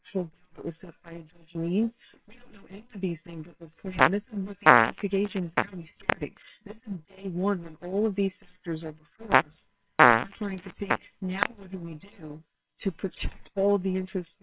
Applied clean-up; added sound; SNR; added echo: neural separator model SepFormer WHAMR!.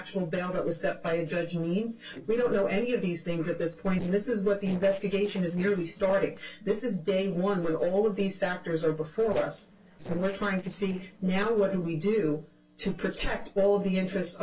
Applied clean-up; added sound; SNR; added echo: neural separator model SepFormer DNS4.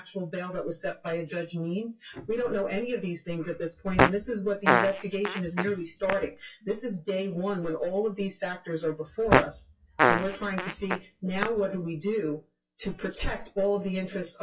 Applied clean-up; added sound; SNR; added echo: classical method WPE with log-MMSE.